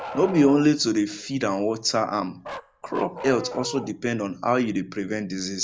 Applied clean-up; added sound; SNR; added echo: none; Bark; 15 dB; none.